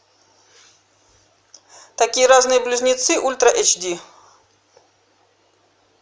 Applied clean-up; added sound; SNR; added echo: none; none; none; none.